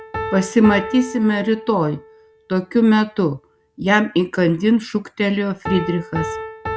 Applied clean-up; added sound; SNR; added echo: none; Piano; 12 dB; none.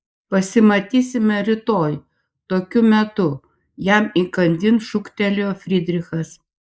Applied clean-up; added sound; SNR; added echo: neural mask model Resemble Enhance denoiser.